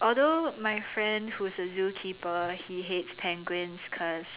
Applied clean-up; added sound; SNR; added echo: none; none; none; none.